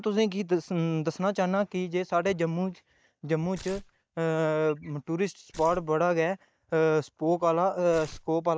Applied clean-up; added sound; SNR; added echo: neural mask model DeepFilterNet 3.